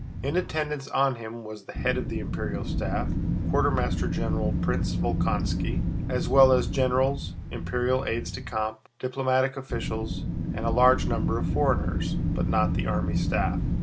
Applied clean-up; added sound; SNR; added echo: none; Wind; 0 dB; none.